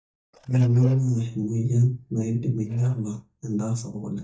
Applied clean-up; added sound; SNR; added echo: neural mask model DeepFilterNet 3.